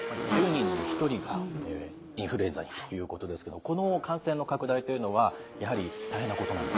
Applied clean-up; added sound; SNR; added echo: none; Motorcycle / Engine; 5 dB; none.